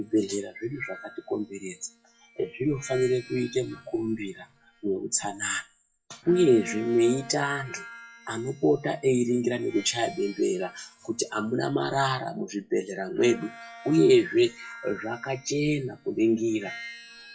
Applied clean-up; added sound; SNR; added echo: classical method WPE with log-MMSE.